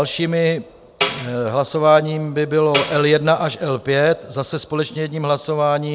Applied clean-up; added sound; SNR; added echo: none; Tambourine; 9 dB; none.